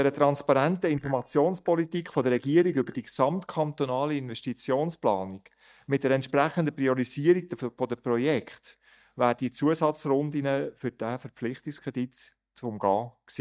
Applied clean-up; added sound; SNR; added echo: neural mask model DeepFilterNet 3.